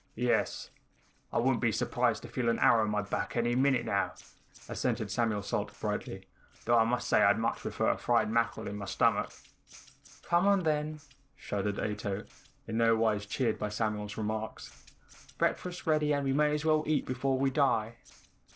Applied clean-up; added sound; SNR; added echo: neural separator model SepFormer DNS4.